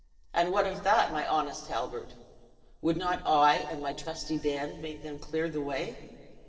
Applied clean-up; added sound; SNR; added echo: neural separator model SepFormer DNS4.